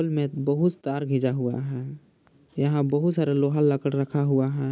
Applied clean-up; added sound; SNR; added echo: none; none; none; none.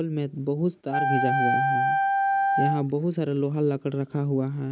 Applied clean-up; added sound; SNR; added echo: none; Wind instrument, woodwind instrument; -2 dB; none.